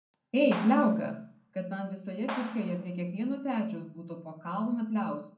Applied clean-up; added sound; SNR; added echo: none; Clapping; 14 dB; reverberation time 0.6 s.